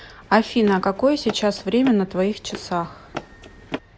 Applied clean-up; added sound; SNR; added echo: none; Run; 15 dB; none.